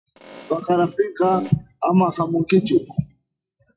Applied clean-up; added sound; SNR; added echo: classical method WPE with log-MMSE.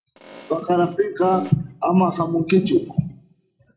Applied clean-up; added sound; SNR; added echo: none; Fart; 16 dB; reverberation time 0.3 s.